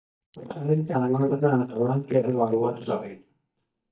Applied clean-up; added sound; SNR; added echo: neural mask model DeepFilterNet 3.